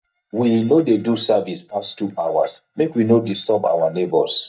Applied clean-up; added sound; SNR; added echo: neural mask model DeepFilterNet 3.